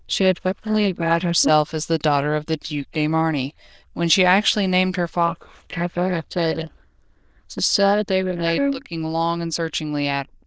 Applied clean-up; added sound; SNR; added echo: neural diffusion model UNIVERSE++.